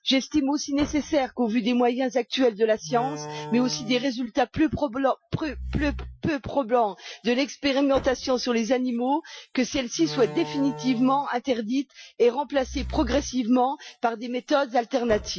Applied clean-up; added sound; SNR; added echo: classical method Wiener filter.